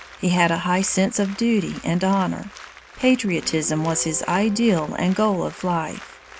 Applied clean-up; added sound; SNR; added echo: none; Applause + Guitar; 19 dB; none.